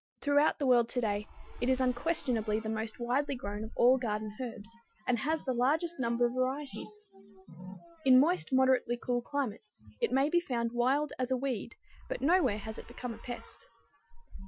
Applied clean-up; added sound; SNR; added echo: classical method Wiener filter.